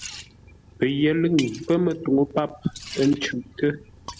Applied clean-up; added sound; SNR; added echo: none; Liquid; 17 dB; none.